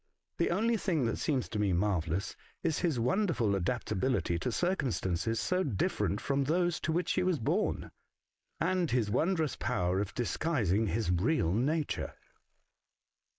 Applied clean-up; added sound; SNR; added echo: neural mask model Resemble Enhance denoiser.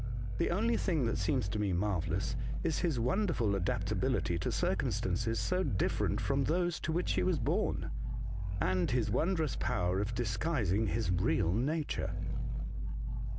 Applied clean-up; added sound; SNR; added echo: none; Growling; 0 dB; none.